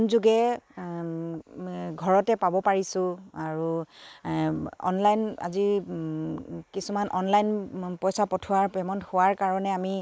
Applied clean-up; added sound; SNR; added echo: neural mask model Resemble Enhance denoiser.